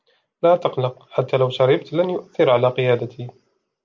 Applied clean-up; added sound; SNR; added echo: none; none; none; none.